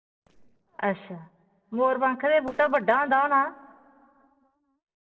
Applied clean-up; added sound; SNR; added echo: neural separator model SepFormer DNS4.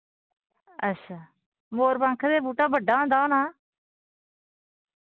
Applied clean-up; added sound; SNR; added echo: none; none; none; none.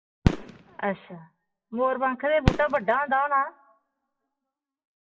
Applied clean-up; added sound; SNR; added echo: classical method WPE with log-MMSE.